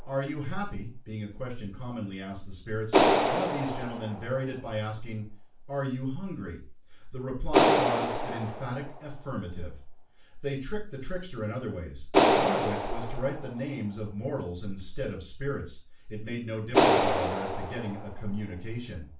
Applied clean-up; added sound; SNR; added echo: none; Clapping; -2 dB; reverberation time 0.3 s.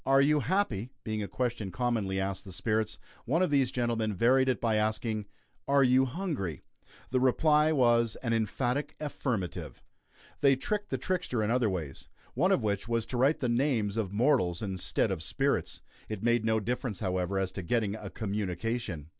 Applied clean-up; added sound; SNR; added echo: none; none; none; none.